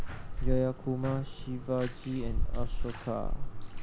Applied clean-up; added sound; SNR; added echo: none; Bathtub (filling or washing); -3 dB; none.